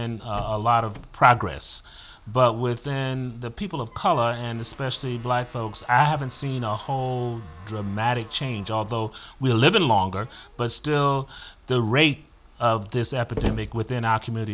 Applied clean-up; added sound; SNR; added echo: none; Slam; 17 dB; none.